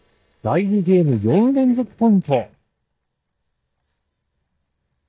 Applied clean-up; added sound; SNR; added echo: neural mask model DeepFilterNet 3.